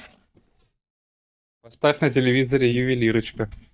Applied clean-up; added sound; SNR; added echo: neural mask model DeepFilterNet 3.